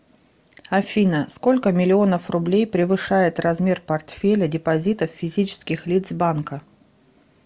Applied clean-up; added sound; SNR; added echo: none; none; none; none.